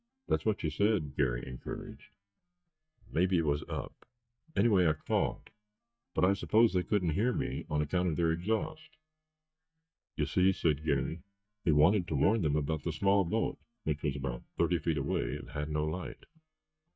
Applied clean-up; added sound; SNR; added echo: neural mask model DeepFilterNet 3.